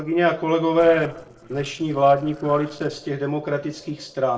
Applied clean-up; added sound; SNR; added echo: neural separator model SepFormer DNS4.